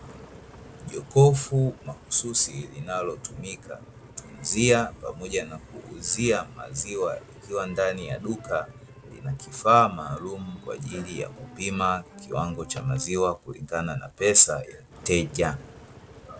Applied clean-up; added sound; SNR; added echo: none; Engine; 20 dB; none.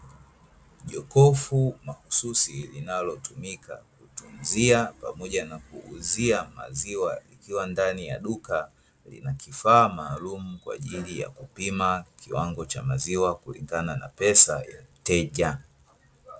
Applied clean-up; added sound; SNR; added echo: none; none; none; none.